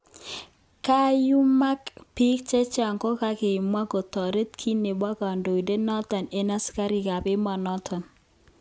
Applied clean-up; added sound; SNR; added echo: none; none; none; none.